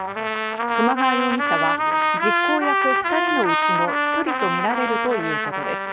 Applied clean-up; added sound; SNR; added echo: none; Trumpet; -4 dB; none.